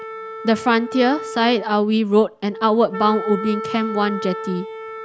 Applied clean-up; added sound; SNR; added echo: none; Wind instrument, woodwind instrument; 10 dB; none.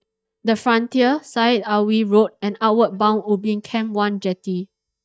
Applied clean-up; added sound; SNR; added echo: neural mask model DeepFilterNet 3.